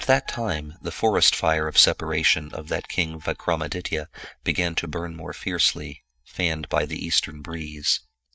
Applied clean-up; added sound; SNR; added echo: neural mask model DeepFilterNet 3.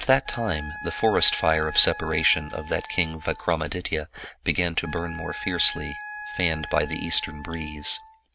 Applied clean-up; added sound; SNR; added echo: none; Wind instrument, woodwind instrument; 13 dB; none.